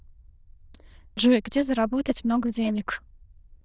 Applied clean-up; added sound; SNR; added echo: neural diffusion model UNIVERSE++.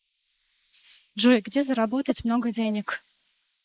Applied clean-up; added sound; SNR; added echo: neural mask model Resemble Enhance denoiser.